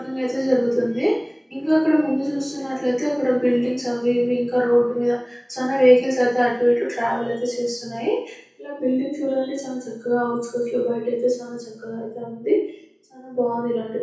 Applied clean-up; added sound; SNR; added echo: none; none; none; reverberation time 0.6 s.